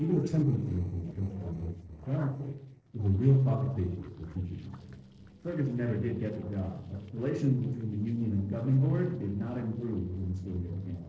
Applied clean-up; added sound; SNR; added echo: neural separator model SepFormer DNS4.